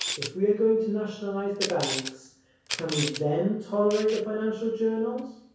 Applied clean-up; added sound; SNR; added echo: none; Camera; 10 dB; reverberation time 0.6 s.